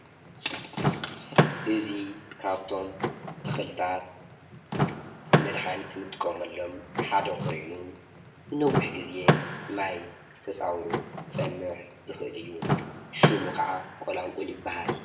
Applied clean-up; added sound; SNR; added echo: none; Door / Car; -2 dB; reverberation time 0.7 s.